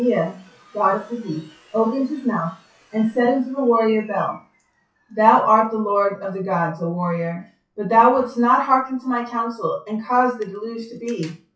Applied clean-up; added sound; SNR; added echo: classical method WPE with log-MMSE.